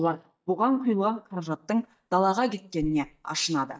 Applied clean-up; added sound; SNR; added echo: neural mask model DeepFilterNet 3.